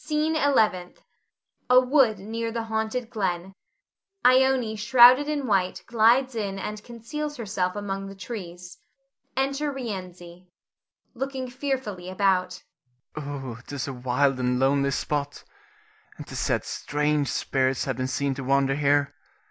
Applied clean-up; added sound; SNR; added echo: none; none; none; none.